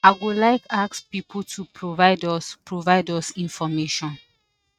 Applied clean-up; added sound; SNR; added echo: neural mask model RNNoise.